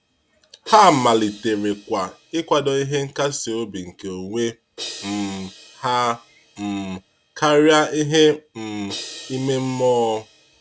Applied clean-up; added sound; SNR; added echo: none; Crash cymbal; 18 dB; none.